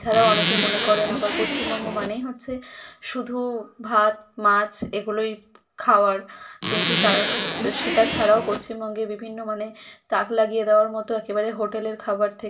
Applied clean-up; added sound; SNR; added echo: none; Zipper (clothing); 0 dB; reverberation time 0.2 s.